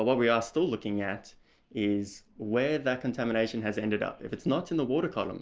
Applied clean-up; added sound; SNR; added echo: none; none; none; none.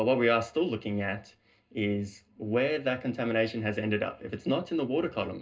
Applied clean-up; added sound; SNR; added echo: none; none; none; reverberation time 0.2 s.